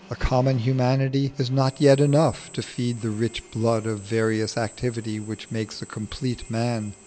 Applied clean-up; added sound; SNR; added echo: none; Drill; 20 dB; none.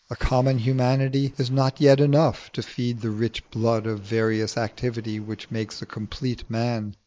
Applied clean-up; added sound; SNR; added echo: neural mask model Resemble Enhance denoiser.